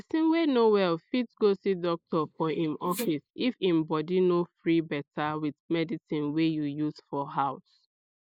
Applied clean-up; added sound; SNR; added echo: neural mask model Resemble Enhance denoiser.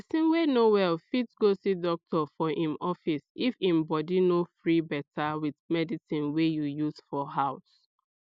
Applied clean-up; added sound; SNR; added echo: none; none; none; none.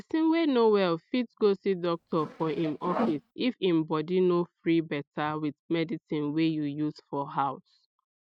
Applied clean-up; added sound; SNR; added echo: neural mask model RNNoise.